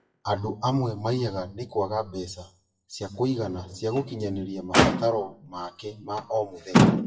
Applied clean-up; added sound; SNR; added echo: classical method WPE with log-MMSE.